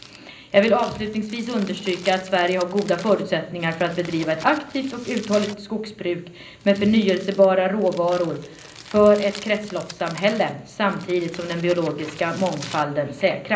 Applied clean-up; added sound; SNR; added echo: none; Crumpling, crinkling; 19 dB; reverberation time 0.5 s.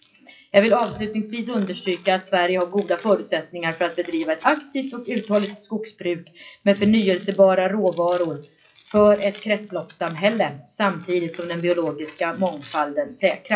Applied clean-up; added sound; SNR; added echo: classical method WPE with log-MMSE.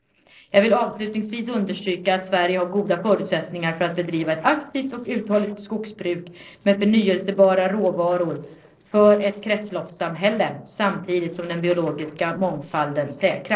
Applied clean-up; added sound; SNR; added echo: neural separator model SepFormer DNS4.